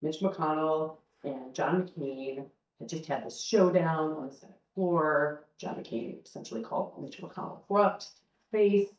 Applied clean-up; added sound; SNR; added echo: neural mask model DeepFilterNet 3.